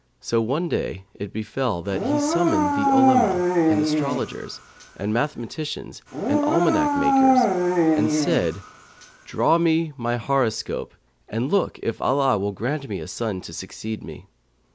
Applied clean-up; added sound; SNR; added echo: none; Dog; -4 dB; none.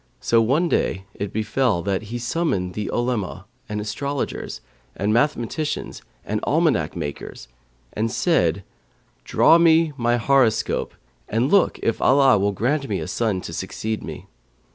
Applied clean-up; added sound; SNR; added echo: none; none; none; none.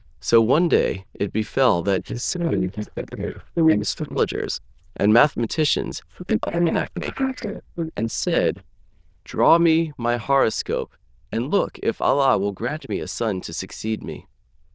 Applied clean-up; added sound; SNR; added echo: neural diffusion model UNIVERSE++.